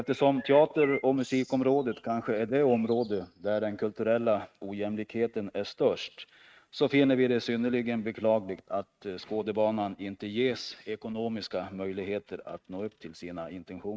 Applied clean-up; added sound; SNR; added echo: neural mask model RNNoise.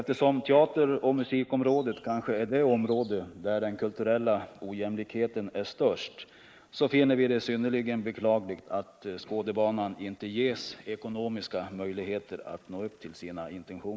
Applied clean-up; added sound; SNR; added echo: neural mask model Resemble Enhance denoiser.